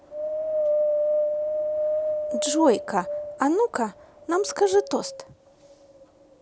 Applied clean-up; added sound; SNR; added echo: none; Wind; 1 dB; none.